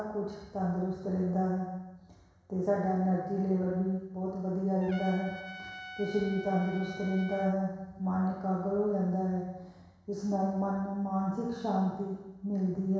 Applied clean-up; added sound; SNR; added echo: none; Trumpet; 14 dB; reverberation time 1.1 s.